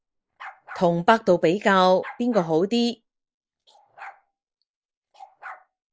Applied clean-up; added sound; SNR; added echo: neural mask model Resemble Enhance denoiser.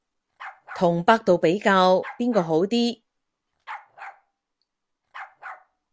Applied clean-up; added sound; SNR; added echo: none; Bark; 20 dB; none.